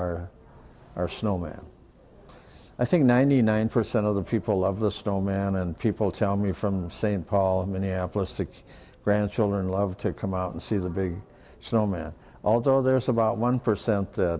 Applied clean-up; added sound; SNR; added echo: none; none; none; none.